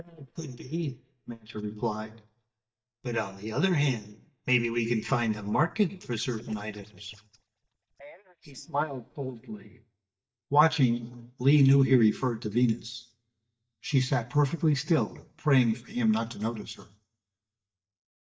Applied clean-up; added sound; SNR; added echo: neural mask model DeepFilterNet 3.